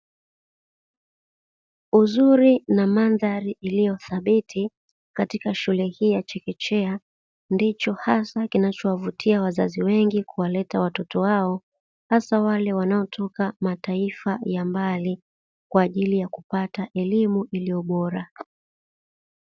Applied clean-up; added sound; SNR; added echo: none; none; none; none.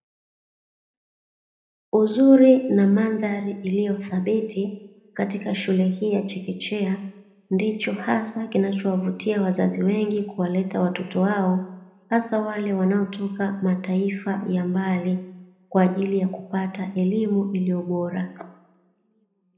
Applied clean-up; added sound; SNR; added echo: none; none; none; reverberation time 0.8 s.